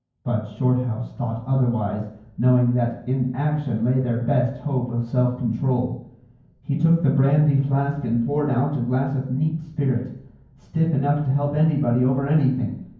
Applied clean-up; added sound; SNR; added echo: none; none; none; reverberation time 0.9 s.